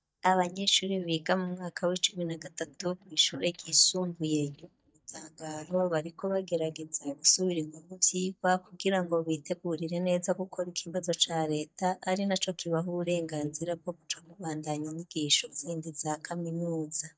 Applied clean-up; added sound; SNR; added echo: neural mask model DeepFilterNet 3.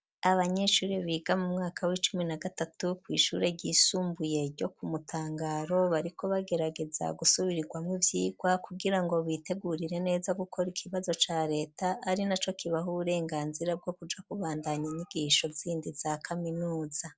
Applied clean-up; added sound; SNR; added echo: none; none; none; none.